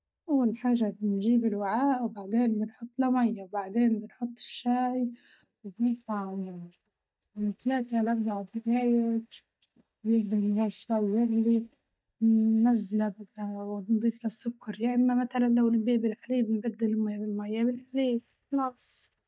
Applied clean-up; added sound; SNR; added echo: neural mask model DeepFilterNet 3.